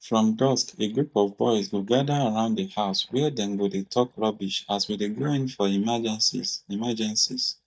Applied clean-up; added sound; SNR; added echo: neural mask model DeepFilterNet 3.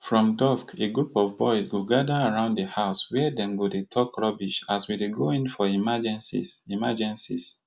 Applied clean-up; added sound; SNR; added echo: none; none; none; none.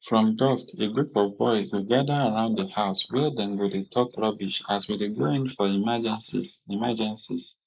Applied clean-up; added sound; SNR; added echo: neural mask model Resemble Enhance denoiser.